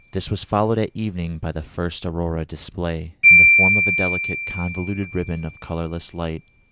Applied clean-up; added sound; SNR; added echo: none; Marimba, xylophone; -4 dB; none.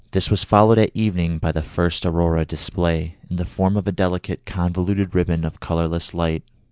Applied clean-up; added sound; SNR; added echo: none; none; none; none.